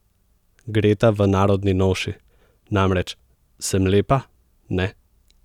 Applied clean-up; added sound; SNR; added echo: none; none; none; none.